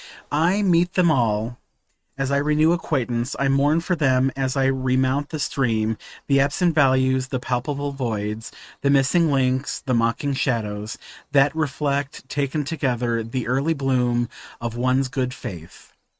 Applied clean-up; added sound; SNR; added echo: neural mask model RNNoise.